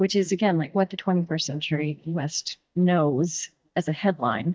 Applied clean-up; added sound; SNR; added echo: neural mask model DeepFilterNet 3.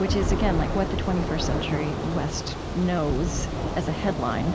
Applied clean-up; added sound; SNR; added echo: none; Thunder / Rain; 0 dB; none.